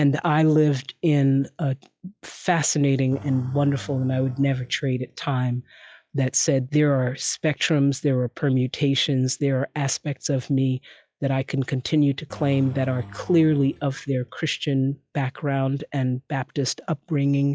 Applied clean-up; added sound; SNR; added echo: classical method log-MMSE.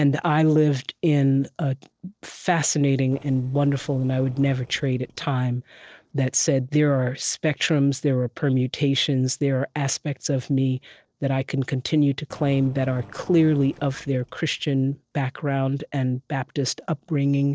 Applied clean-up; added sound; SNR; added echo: neural separator model SepFormer DNS4.